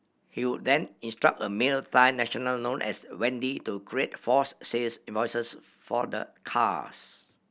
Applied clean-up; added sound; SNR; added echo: none; none; none; none.